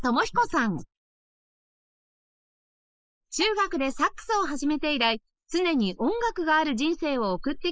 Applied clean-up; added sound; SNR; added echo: neural mask model Resemble Enhance denoiser.